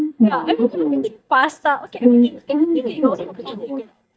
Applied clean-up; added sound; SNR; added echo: neural mask model DeepFilterNet 3.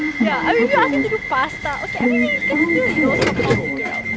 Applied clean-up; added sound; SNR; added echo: none; Subway, metro, underground / Alarm; -3 dB; none.